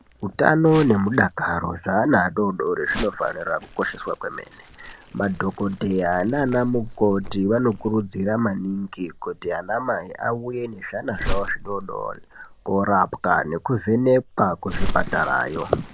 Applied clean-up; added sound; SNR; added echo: none; Crumpling, crinkling; 10 dB; none.